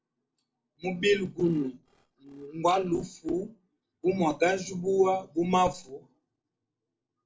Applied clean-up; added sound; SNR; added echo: neural separator model SepFormer DNS4.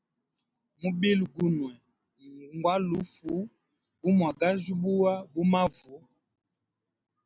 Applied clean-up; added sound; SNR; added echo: none; none; none; none.